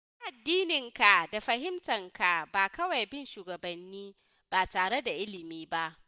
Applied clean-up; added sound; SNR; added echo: none; none; none; none.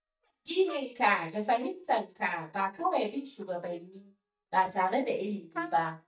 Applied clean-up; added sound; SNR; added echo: neural mask model DeepFilterNet 3.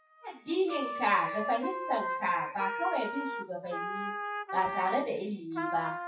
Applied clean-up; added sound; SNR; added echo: classical method WPE with log-MMSE.